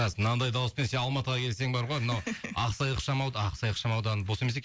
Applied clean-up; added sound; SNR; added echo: none; none; none; none.